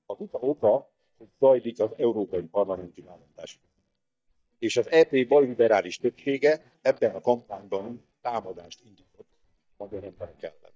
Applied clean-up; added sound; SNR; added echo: neural mask model DeepFilterNet 3.